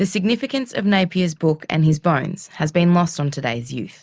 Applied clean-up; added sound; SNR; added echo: none; none; none; none.